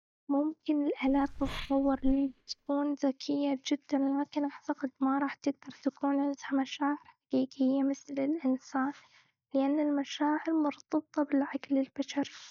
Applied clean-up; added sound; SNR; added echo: neural mask model DeepFilterNet 3.